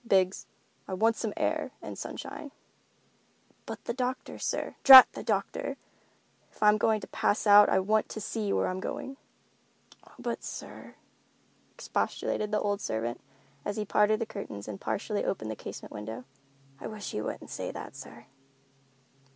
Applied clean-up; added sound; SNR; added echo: none; none; none; none.